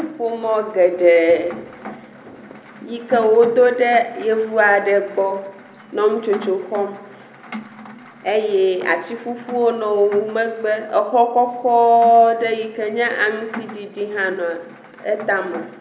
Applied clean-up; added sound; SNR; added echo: none; Rain; 19 dB; reverberation time 0.7 s.